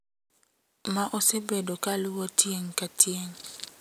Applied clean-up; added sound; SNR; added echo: none; none; none; none.